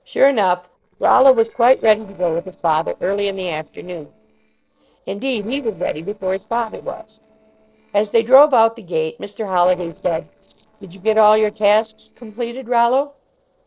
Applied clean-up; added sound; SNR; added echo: neural separator model SepFormer DNS4.